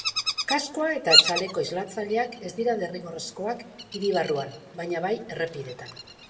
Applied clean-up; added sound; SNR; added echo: none; Bird vocalization, bird call, bird song; 1 dB; reverberation time 1.4 s.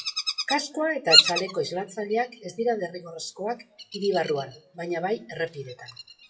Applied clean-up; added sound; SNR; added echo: classical method WPE with log-MMSE.